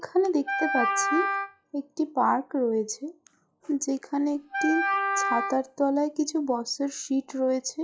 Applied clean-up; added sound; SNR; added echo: classical method log-MMSE.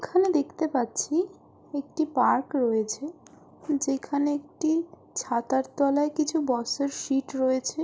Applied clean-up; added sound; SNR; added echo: none; none; none; none.